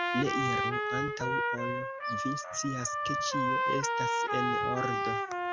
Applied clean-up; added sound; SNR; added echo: none; Trumpet; -5 dB; none.